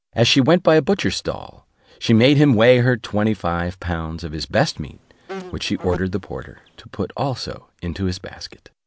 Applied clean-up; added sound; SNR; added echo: none; Insect; 17 dB; none.